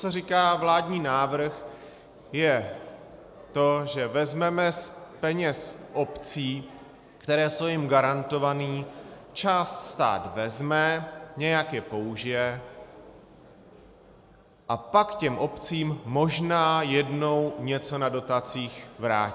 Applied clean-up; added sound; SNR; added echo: none; none; none; none.